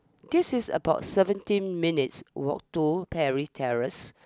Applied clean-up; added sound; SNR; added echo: none; none; none; none.